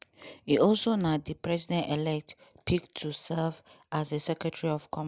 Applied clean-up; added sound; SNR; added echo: none; none; none; none.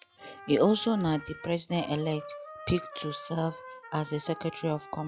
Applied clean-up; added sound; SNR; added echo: classical method log-MMSE.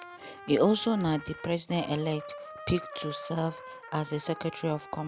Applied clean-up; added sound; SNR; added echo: none; Trumpet; 14 dB; none.